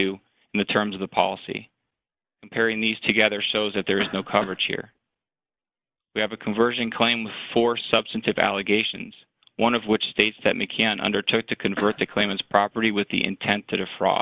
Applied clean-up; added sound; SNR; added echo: none; Cough; 13 dB; none.